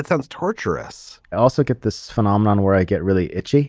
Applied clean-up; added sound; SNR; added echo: none; none; none; none.